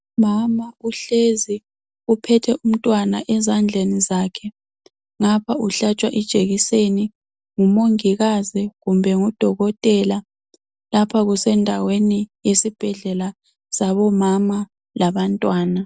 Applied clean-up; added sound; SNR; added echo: none; none; none; none.